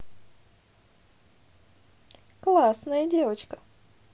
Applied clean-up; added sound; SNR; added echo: none; none; none; none.